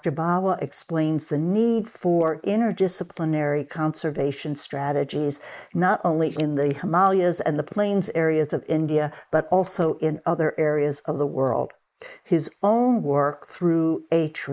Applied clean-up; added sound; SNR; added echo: neural mask model Resemble Enhance denoiser.